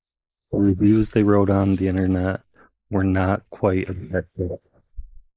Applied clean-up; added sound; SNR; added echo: neural mask model Resemble Enhance denoiser.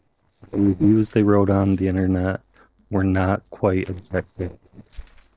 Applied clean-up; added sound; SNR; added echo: neural separator model SepFormer DNS4.